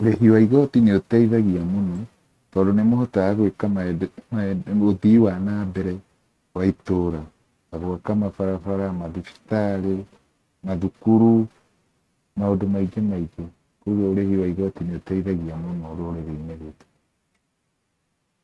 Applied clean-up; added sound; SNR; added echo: neural mask model RNNoise.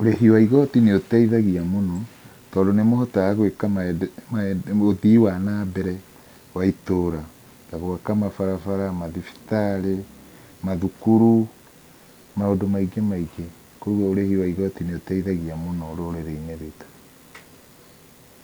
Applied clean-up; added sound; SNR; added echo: none; none; none; none.